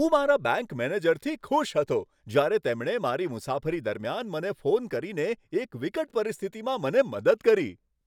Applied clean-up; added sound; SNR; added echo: none; none; none; none.